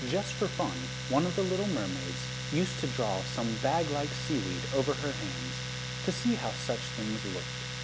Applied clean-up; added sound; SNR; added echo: none; Domestic sounds, home sounds; 3 dB; none.